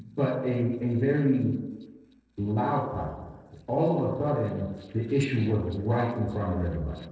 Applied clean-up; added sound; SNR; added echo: neural separator model SepFormer DNS4.